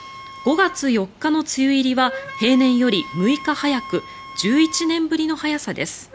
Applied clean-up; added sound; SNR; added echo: none; Wind instrument, woodwind instrument; 17 dB; none.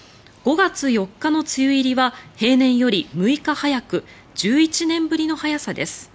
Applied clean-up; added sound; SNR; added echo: none; none; none; none.